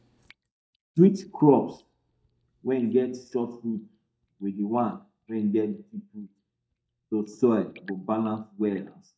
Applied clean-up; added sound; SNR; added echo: neural mask model DeepFilterNet 3.